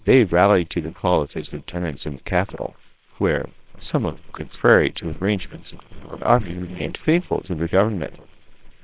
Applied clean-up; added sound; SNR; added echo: neural separator model SepFormer WHAMR!.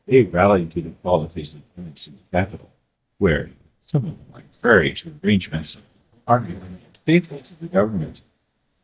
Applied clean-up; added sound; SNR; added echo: neural mask model DeepFilterNet 3.